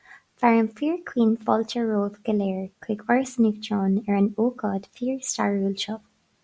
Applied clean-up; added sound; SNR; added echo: none; none; none; none.